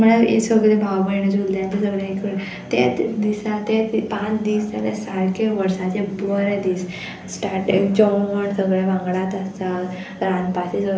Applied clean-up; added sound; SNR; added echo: none; none; none; none.